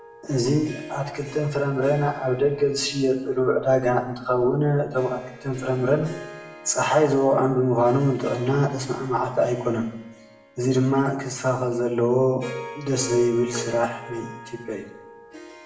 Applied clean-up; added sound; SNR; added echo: none; Harp; 17 dB; reverberation time 0.7 s.